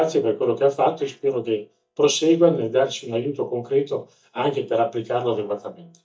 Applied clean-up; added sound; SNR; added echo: neural mask model DeepFilterNet 3.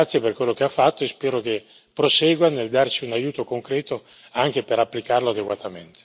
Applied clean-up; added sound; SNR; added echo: none; none; none; none.